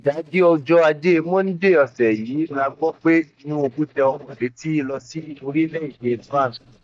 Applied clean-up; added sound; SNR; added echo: neural mask model DeepFilterNet 3.